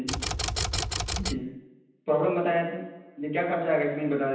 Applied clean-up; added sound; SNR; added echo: none; Typewriter; 2 dB; reverberation time 0.9 s.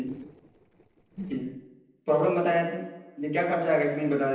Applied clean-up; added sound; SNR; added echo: neural separator model SepFormer DNS4.